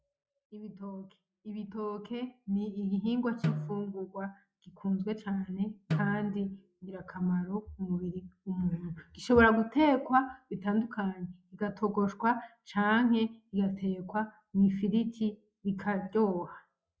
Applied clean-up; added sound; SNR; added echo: classical method log-MMSE.